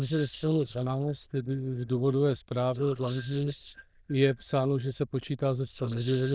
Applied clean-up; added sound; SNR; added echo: neural diffusion model UNIVERSE++.